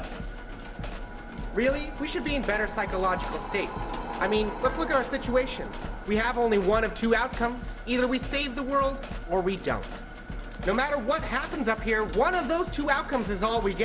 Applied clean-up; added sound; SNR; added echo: none; Mechanisms; 15 dB; none.